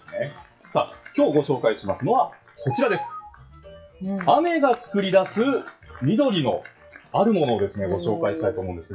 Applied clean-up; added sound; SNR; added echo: classical method WPE with log-MMSE.